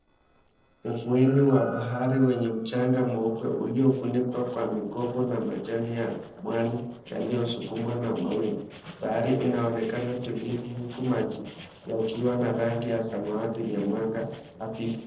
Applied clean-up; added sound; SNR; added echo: neural separator model SepFormer DNS4.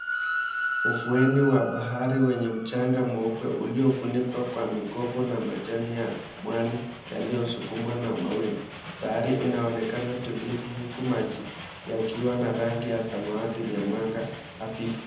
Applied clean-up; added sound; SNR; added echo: none; Train; 9 dB; reverberation time 0.8 s.